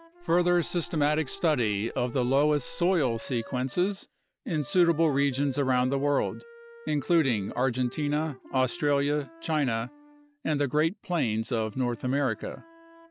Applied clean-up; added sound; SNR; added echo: none; Wind instrument, woodwind instrument + Gong; 20 dB; none.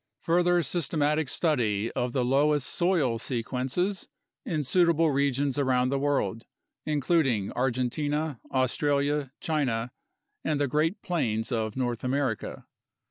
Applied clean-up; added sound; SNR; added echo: none; none; none; none.